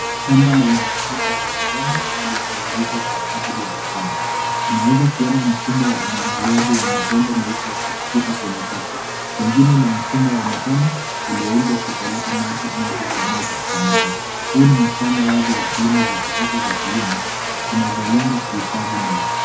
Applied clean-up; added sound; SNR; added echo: none; Buzz; 3 dB; reverberation time 0.3 s.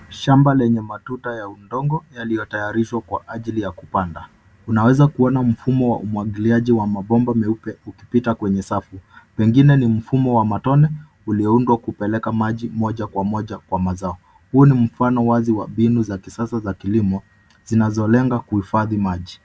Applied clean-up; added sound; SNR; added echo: none; none; none; none.